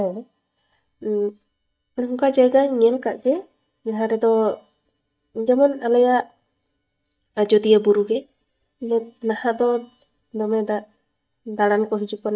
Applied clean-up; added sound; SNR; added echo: neural mask model DeepFilterNet 3.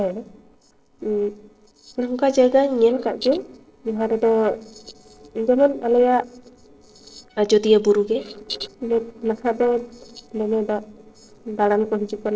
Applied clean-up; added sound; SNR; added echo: neural separator model SepFormer DNS4.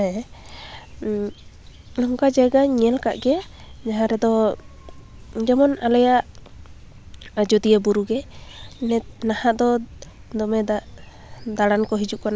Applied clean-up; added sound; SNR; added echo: none; none; none; none.